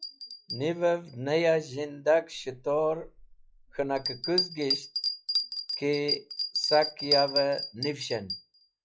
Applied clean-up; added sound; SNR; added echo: classical method log-MMSE.